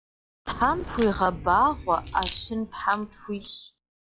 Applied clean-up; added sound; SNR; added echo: classical method log-MMSE.